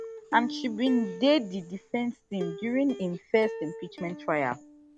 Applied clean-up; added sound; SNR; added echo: none; Plucked string instrument; 12 dB; none.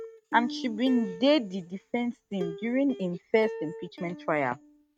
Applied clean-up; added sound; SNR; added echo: neural mask model RNNoise.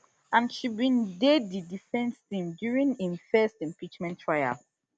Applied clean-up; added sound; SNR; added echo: none; none; none; none.